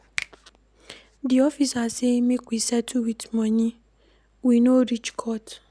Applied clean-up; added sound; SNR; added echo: none; Finger snapping; 17 dB; none.